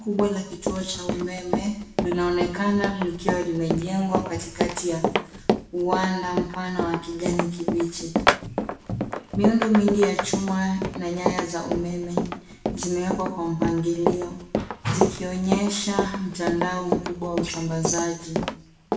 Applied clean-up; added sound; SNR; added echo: none; Run; 2 dB; reverberation time 0.7 s.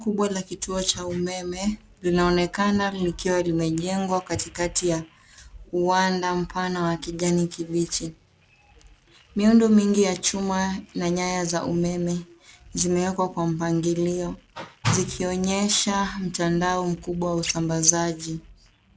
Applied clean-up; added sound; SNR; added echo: none; none; none; none.